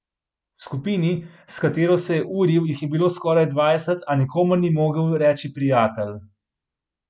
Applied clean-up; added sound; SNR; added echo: none; none; none; none.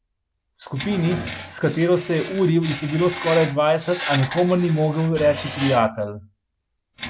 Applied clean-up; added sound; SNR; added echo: none; Screech; 12 dB; none.